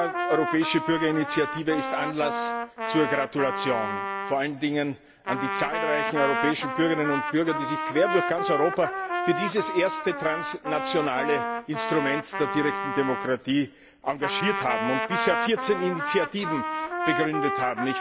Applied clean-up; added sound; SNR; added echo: none; Trumpet; 3 dB; none.